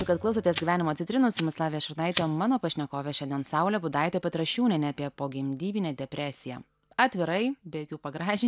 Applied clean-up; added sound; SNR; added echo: none; Fire; 8 dB; none.